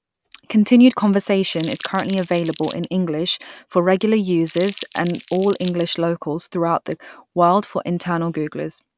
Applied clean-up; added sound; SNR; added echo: none; Crumpling, crinkling; 19 dB; none.